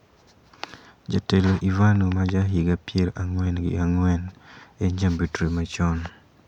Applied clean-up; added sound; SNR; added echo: none; none; none; none.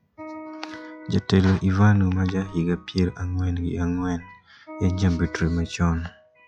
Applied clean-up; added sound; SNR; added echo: classical method log-MMSE.